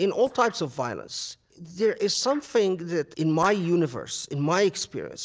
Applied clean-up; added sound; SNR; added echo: neural separator model SepFormer DNS4.